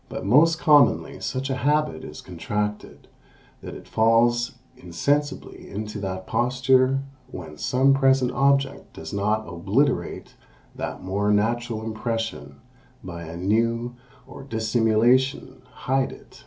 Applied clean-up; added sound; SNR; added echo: none; none; none; none.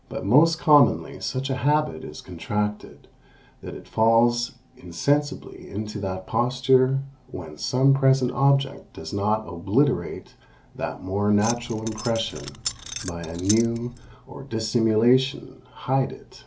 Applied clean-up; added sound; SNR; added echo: none; Keys jangling; 11 dB; none.